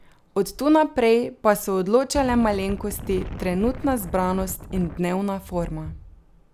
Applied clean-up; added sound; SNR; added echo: none; Wind; 10 dB; none.